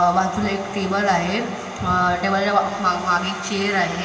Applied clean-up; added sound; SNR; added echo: none; none; none; reverberation time 2.9 s.